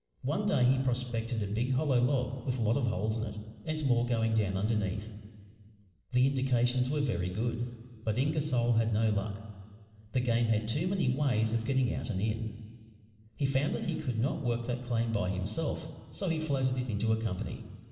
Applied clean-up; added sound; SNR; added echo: none; none; none; reverberation time 2.1 s.